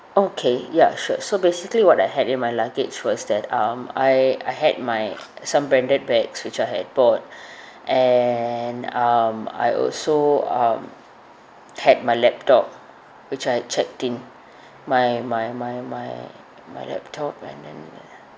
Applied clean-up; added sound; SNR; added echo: none; none; none; none.